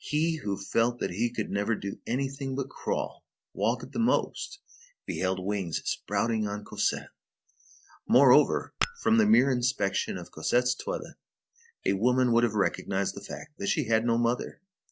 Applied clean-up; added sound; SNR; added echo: neural separator model SepFormer DNS4.